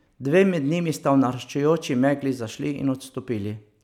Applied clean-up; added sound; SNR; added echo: none; none; none; none.